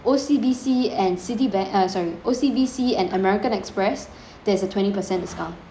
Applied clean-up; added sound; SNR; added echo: none; none; none; none.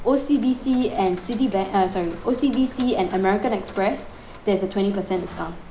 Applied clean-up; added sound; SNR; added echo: none; Sink (filling or washing); 17 dB; none.